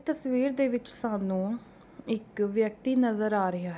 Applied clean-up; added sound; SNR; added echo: none; none; none; none.